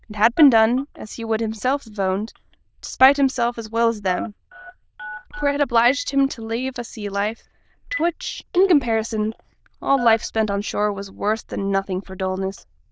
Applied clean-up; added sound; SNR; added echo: neural diffusion model UNIVERSE++.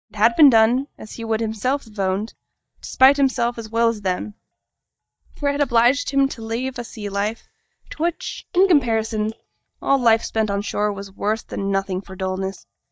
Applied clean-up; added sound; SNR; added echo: neural mask model DeepFilterNet 3.